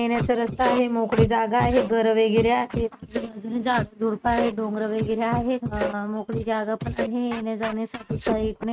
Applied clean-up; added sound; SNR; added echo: neural mask model RNNoise.